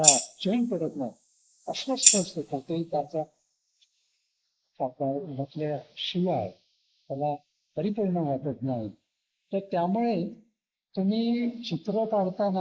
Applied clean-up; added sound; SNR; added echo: neural mask model Resemble Enhance denoiser.